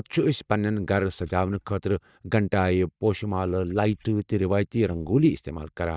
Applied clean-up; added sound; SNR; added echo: neural mask model DeepFilterNet 3.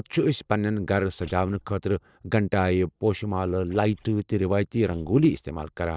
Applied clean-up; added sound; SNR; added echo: neural separator model SepFormer DNS4.